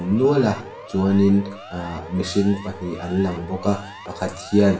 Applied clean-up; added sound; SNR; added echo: none; Siren; 17 dB; reverberation time 0.5 s.